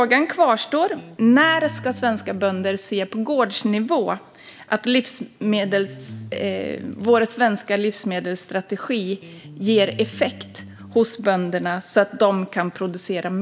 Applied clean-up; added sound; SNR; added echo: none; Electric guitar; 17 dB; none.